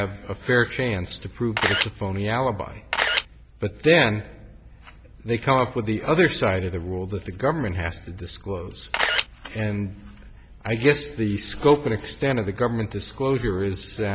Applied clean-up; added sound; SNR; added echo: none; Camera; -3 dB; none.